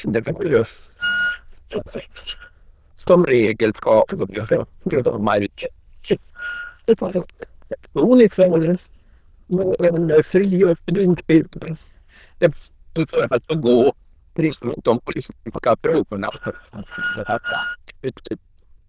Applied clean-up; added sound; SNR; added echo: neural diffusion model UNIVERSE++.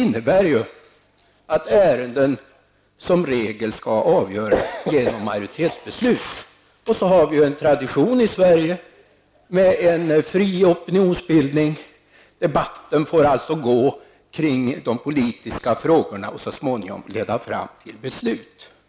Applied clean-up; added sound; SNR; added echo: none; none; none; none.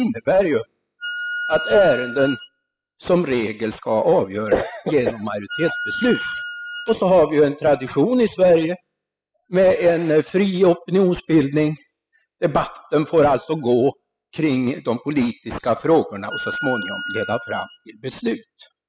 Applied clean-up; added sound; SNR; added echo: classical method spectral subtraction.